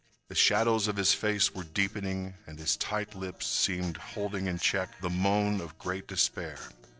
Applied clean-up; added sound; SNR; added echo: neural separator model SepFormer DNS4.